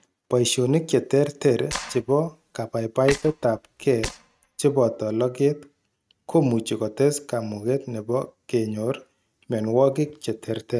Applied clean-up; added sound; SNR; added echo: neural mask model RNNoise.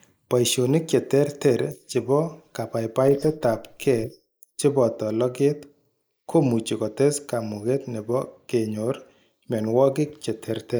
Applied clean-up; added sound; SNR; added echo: neural mask model Resemble Enhance denoiser.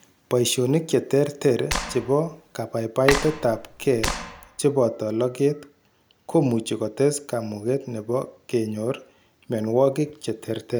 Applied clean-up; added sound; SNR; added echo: none; Bowed string instrument + Clapping; 6 dB; none.